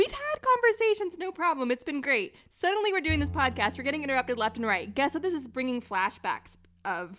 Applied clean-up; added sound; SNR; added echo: none; Bowed string instrument; 15 dB; none.